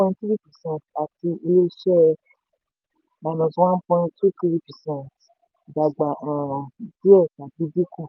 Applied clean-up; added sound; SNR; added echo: none; none; none; none.